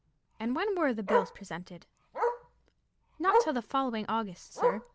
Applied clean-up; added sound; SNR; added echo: none; Bark; 0 dB; none.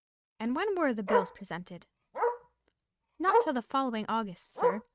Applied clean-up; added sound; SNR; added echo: neural mask model RNNoise.